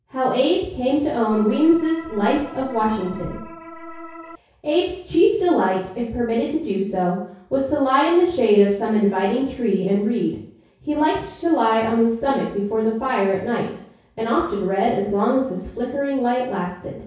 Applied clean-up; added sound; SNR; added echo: none; Organ; 16 dB; reverberation time 0.6 s.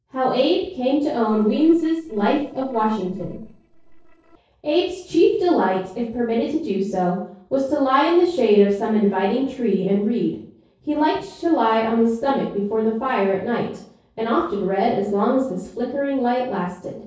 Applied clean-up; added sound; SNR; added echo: neural separator model SepFormer DNS4.